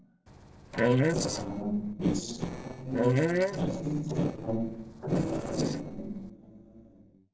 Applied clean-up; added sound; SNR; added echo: neural separator model SepFormer DNS4.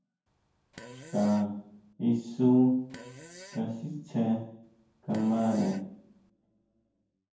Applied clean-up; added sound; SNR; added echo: none; Fart; 20 dB; reverberation time 0.9 s.